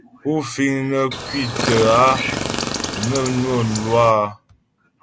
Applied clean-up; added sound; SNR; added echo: none; Chirp, tweet; 5 dB; none.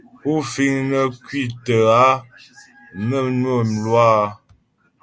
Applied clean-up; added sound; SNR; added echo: none; none; none; none.